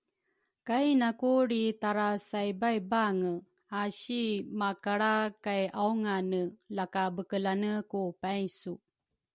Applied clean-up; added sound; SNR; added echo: none; none; none; none.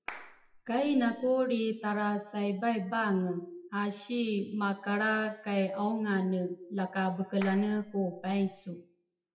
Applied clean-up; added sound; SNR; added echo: classical method WPE with log-MMSE.